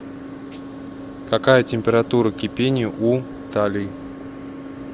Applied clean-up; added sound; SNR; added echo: none; none; none; none.